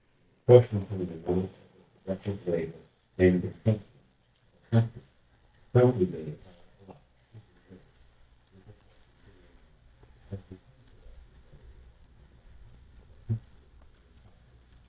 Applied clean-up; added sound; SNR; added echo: neural mask model DeepFilterNet 3.